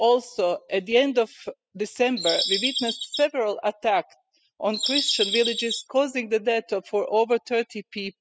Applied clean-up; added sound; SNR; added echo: classical method spectral subtraction.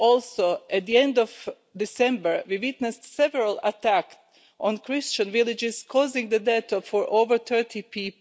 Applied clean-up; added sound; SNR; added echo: none; none; none; none.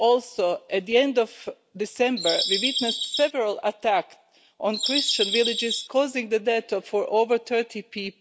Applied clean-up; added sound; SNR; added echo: none; Bird vocalization, bird call, bird song; 2 dB; none.